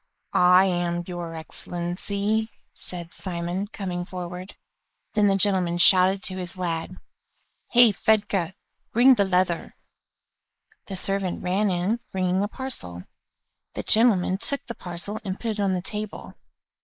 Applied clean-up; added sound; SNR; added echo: neural mask model Resemble Enhance denoiser.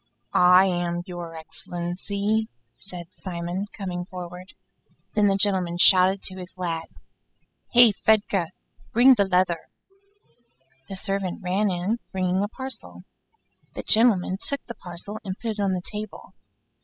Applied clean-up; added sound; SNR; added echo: classical method spectral subtraction.